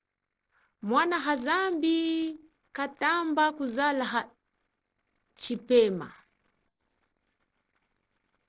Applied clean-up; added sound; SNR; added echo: neural separator model SepFormer DNS4.